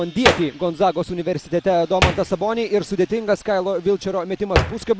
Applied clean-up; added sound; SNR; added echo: none; Hands; 6 dB; none.